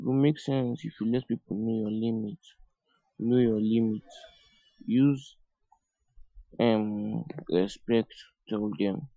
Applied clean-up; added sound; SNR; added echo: classical method Wiener filter.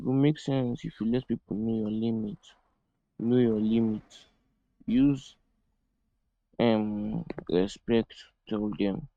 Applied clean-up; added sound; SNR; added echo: neural mask model RNNoise.